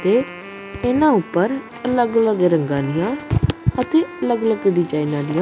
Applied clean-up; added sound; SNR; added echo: none; Wind instrument, woodwind instrument; 17 dB; none.